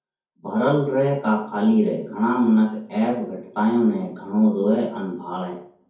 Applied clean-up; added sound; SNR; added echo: none; none; none; reverberation time 0.6 s.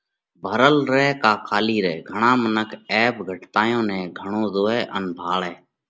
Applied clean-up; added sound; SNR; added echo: none; none; none; none.